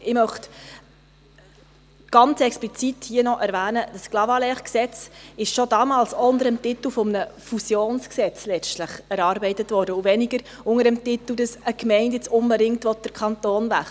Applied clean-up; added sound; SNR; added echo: none; none; none; none.